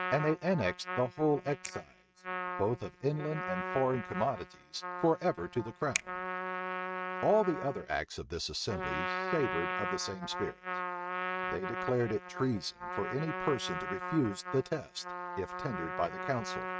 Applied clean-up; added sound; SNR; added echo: neural mask model RNNoise.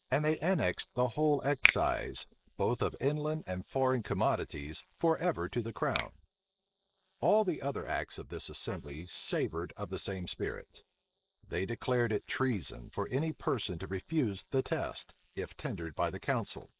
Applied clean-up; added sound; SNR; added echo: neural mask model Resemble Enhance denoiser.